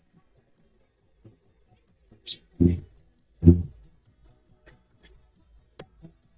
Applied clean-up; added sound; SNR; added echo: neural mask model DeepFilterNet 3.